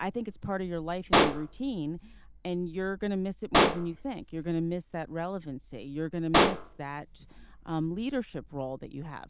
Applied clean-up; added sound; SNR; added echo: none; Explosion; -3 dB; none.